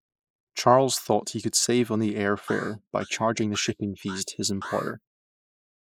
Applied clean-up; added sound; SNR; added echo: neural mask model Resemble Enhance denoiser.